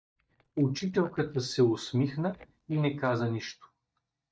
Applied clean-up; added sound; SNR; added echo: neural mask model DeepFilterNet 3.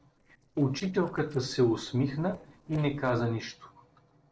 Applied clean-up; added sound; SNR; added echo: neural separator model SepFormer DNS4.